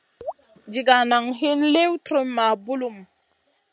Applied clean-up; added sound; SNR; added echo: none; Raindrop / Drip; 15 dB; none.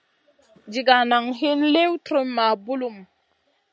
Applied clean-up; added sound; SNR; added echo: none; none; none; none.